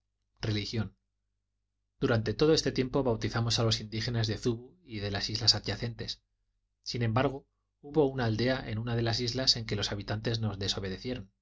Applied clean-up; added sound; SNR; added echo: none; none; none; none.